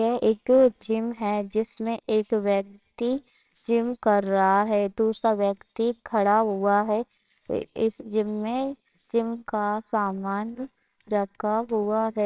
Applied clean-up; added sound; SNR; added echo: neural separator model SepFormer WHAMR!.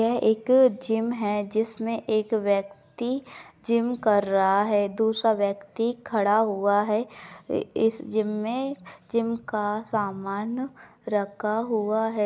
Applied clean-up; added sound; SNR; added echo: none; none; none; none.